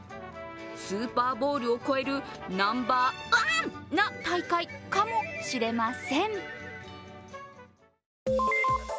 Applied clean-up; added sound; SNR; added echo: none; none; none; none.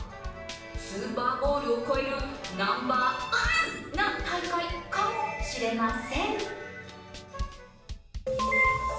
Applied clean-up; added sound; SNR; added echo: none; Drum / Drum kit; 11 dB; reverberation time 0.7 s.